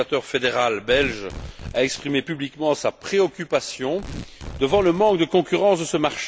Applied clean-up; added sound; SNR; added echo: none; Tearing; 17 dB; none.